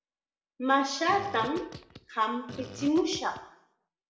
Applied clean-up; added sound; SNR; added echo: none; Fart; 14 dB; reverberation time 0.6 s.